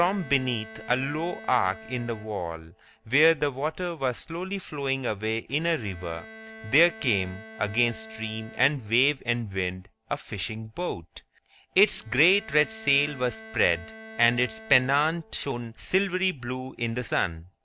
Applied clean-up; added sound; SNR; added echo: none; Bowed string instrument; 19 dB; none.